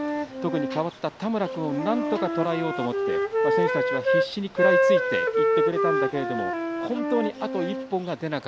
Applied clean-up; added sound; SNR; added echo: none; Wind instrument, woodwind instrument; -3 dB; none.